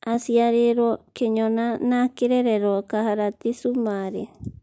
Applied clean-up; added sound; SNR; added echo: none; none; none; none.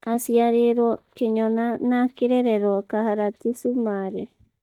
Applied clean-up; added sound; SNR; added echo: neural mask model DeepFilterNet 3.